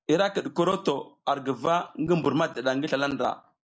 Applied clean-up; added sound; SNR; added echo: neural mask model Resemble Enhance denoiser.